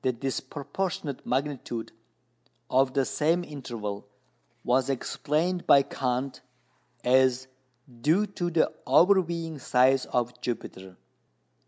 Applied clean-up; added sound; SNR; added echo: none; none; none; none.